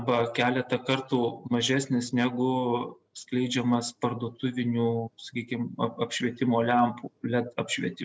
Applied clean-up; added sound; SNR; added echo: none; none; none; none.